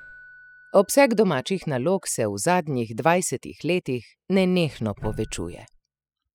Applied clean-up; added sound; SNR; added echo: classical method spectral subtraction.